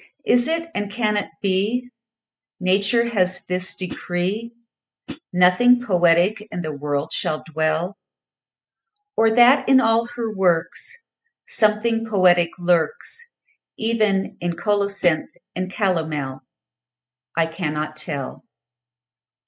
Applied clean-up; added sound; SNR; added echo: classical method spectral subtraction.